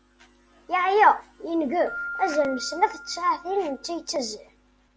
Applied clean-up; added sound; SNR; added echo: none; Keyboard (musical); 15 dB; none.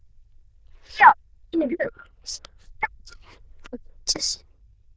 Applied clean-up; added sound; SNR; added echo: neural diffusion model UNIVERSE++.